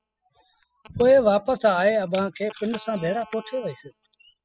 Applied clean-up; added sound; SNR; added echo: classical method spectral subtraction.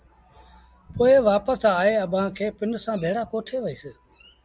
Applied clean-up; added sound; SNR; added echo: none; none; none; none.